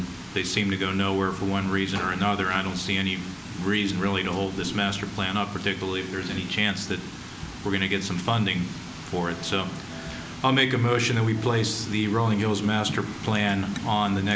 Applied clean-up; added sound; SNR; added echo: none; Bowed string instrument + Piano; 20 dB; none.